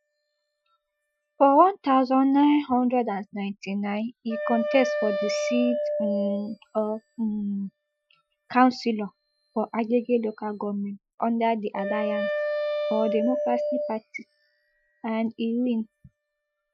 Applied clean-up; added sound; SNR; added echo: classical method Wiener filter.